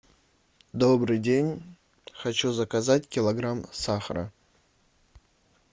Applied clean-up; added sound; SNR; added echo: none; none; none; none.